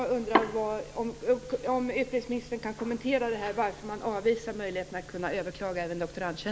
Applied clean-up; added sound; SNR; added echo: none; none; none; none.